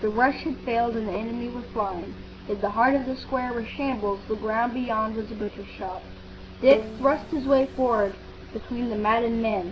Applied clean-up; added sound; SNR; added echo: none; Bowed string instrument; 9 dB; none.